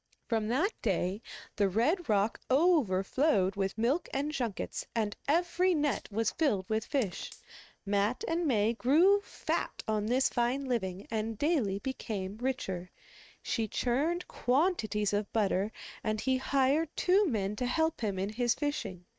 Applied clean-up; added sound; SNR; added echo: neural mask model RNNoise.